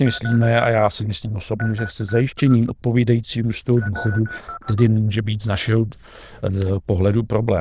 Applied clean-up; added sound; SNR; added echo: neural diffusion model UNIVERSE++.